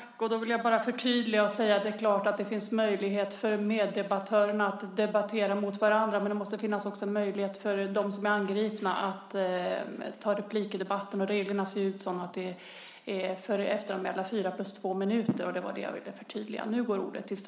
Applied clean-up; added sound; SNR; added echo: none; none; none; none.